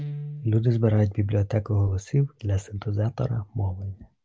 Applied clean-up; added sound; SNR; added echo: none; Guitar; 17 dB; none.